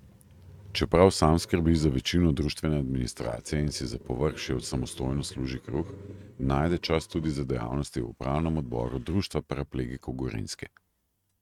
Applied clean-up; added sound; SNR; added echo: neural mask model RNNoise.